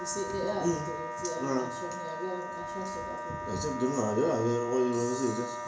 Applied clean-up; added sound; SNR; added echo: none; Wind instrument, woodwind instrument; 6 dB; reverberation time 0.5 s.